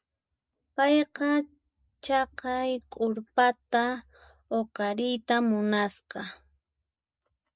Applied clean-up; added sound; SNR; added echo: none; none; none; none.